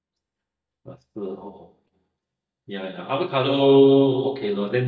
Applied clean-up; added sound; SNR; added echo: neural mask model DeepFilterNet 3.